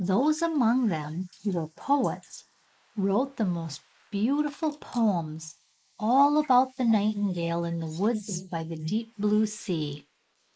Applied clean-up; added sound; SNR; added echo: neural mask model Resemble Enhance denoiser.